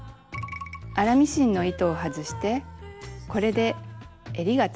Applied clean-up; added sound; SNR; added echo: none; none; none; none.